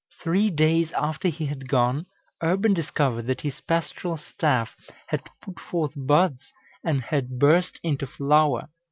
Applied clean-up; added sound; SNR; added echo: none; none; none; none.